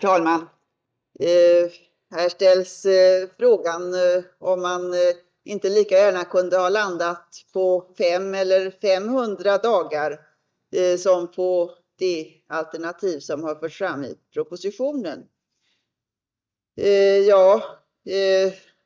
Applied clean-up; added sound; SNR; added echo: neural mask model DeepFilterNet 3.